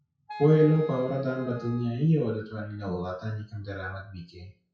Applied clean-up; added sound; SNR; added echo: classical method WPE with log-MMSE.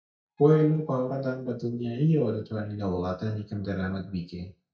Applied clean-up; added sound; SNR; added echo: neural mask model DeepFilterNet 3.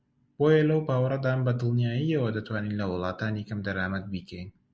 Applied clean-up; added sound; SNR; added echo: none; none; none; none.